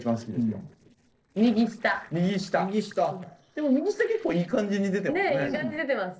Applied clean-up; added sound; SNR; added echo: neural separator model SepFormer DNS4.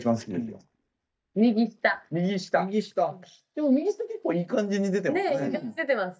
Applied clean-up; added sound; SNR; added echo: neural mask model DeepFilterNet 3.